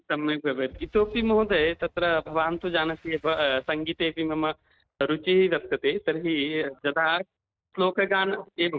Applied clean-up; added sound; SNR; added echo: neural mask model RNNoise.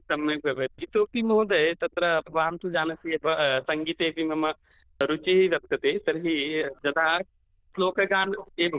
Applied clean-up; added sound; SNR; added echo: neural diffusion model UNIVERSE++.